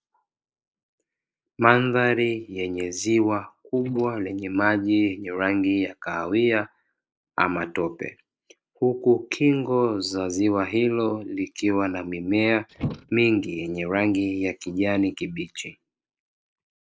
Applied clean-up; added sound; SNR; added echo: neural mask model Resemble Enhance denoiser.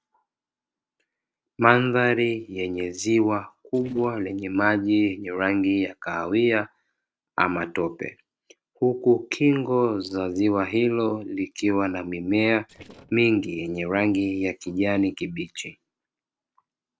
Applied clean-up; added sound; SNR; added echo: neural separator model SepFormer DNS4.